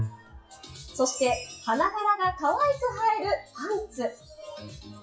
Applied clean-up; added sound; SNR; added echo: classical method WPE with log-MMSE.